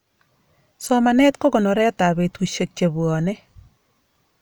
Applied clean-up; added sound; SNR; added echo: none; none; none; none.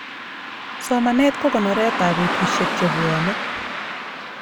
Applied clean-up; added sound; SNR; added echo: none; Car passing by; 3 dB; none.